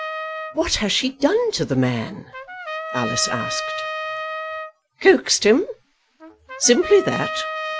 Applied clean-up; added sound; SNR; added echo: none; Trumpet; 9 dB; none.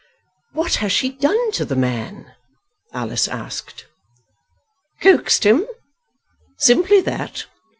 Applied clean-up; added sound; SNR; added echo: none; none; none; none.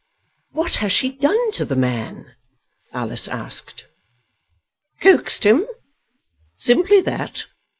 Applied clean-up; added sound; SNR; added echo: neural mask model Resemble Enhance denoiser.